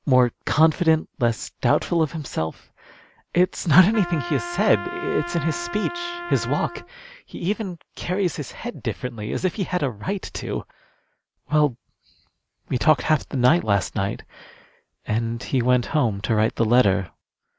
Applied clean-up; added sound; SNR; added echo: none; Trumpet; 10 dB; none.